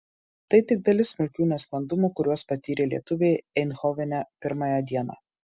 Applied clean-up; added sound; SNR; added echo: none; none; none; none.